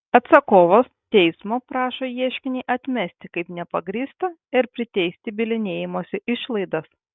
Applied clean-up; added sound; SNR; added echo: none; none; none; none.